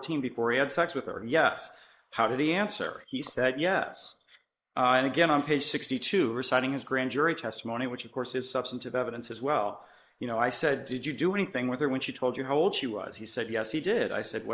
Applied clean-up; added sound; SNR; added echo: neural mask model Resemble Enhance denoiser.